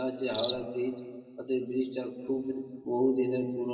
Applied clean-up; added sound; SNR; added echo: none; Cricket; 16 dB; reverberation time 2.0 s.